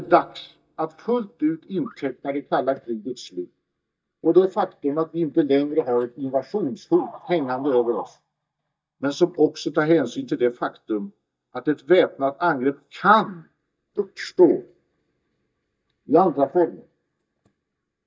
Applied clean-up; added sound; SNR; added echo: neural mask model DeepFilterNet 3.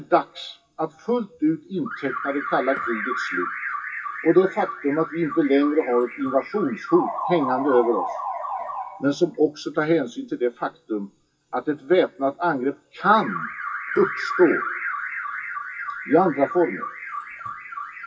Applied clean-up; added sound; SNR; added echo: classical method WPE with log-MMSE.